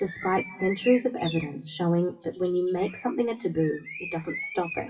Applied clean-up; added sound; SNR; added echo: classical method WPE with log-MMSE.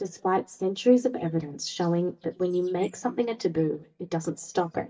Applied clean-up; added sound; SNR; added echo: neural mask model DeepFilterNet 3.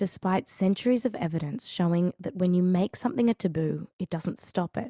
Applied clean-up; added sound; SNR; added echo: none; none; none; none.